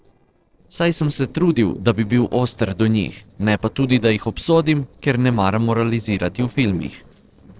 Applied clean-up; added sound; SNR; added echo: neural separator model SepFormer DNS4.